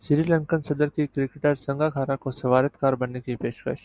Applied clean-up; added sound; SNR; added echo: none; none; none; none.